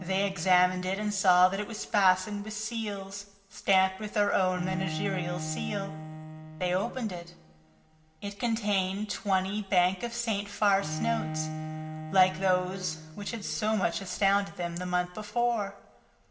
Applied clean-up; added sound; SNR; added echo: none; Bowed string instrument; 12 dB; reverberation time 0.9 s.